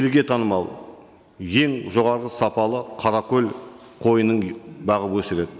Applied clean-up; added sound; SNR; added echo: none; none; none; none.